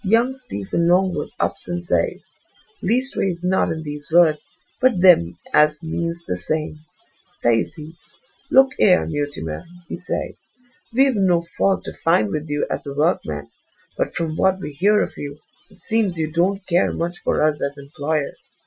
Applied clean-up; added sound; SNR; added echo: classical method Wiener filter.